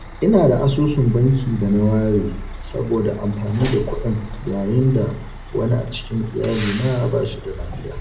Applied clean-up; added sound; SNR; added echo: none; Truck; 12 dB; reverberation time 0.5 s.